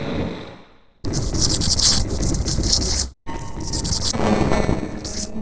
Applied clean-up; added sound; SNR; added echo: neural separator model SepFormer DNS4.